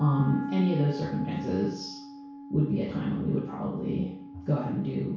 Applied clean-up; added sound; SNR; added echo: none; Wind instrument, woodwind instrument; 11 dB; reverberation time 0.6 s.